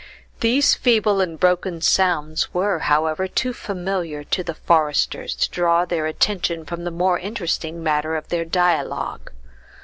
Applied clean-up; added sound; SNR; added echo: none; none; none; none.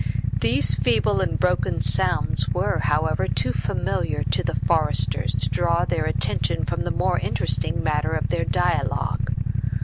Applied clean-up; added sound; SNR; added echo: none; Idling / Motorcycle; -3 dB; none.